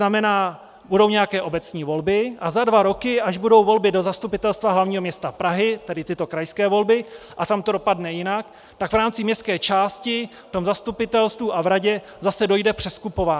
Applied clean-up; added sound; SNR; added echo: none; none; none; none.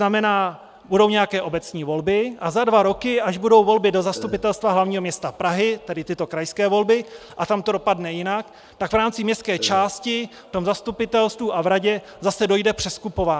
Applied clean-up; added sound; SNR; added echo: none; Burping, eructation; 16 dB; none.